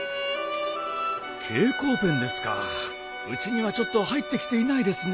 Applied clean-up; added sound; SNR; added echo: none; Bicycle bell; 17 dB; none.